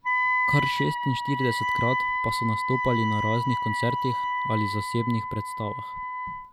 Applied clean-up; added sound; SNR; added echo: none; Wind instrument, woodwind instrument; -1 dB; none.